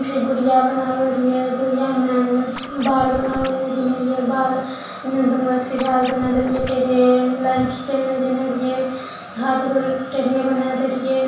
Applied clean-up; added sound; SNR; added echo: none; Scratching (performance technique); 12 dB; reverberation time 0.7 s.